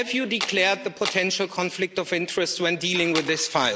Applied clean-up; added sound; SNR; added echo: none; Tools; 9 dB; none.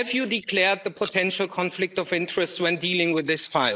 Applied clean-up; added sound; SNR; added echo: neural mask model Resemble Enhance denoiser.